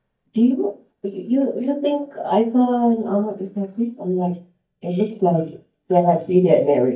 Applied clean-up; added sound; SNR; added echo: neural mask model DeepFilterNet 3.